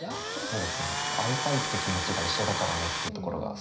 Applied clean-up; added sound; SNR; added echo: none; Tools; -1 dB; reverberation time 0.5 s.